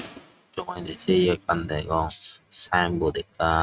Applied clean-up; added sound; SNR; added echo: neural mask model RNNoise.